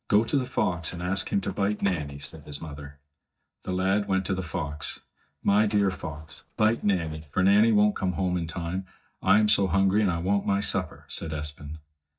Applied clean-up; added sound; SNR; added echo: neural mask model DeepFilterNet 3.